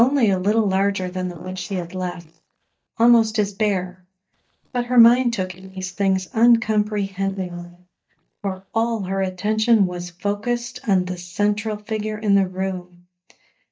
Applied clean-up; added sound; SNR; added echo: neural mask model DeepFilterNet 3.